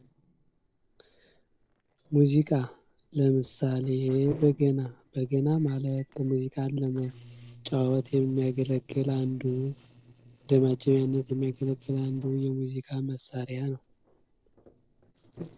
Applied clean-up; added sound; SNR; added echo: neural separator model SepFormer DNS4.